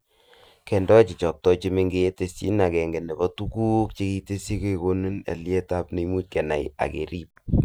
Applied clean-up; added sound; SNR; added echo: none; none; none; none.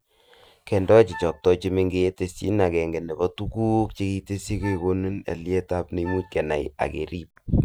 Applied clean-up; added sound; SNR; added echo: none; Wind instrument, woodwind instrument; 18 dB; none.